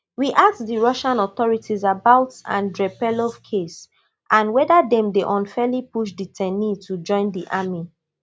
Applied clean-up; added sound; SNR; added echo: none; none; none; none.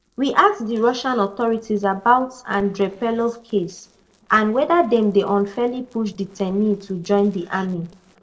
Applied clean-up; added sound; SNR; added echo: neural separator model SepFormer DNS4.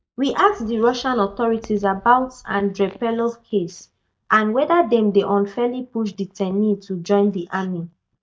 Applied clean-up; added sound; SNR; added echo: neural mask model DeepFilterNet 3.